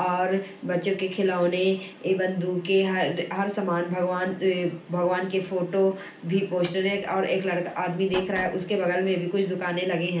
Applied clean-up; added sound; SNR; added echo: none; Slam; 17 dB; reverberation time 0.4 s.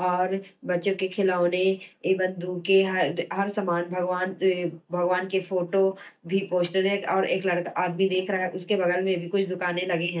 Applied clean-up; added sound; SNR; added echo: neural mask model DeepFilterNet 3.